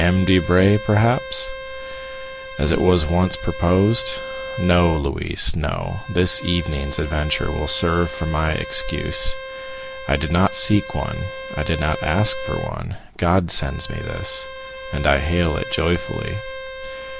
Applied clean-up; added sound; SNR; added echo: none; Bowed string instrument; 12 dB; none.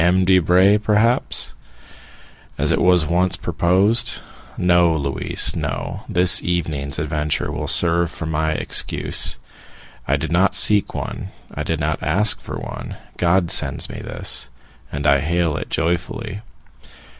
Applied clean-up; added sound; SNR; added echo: none; none; none; none.